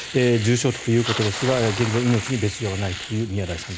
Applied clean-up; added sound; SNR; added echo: none; Bicycle + Domestic sounds, home sounds; 10 dB; none.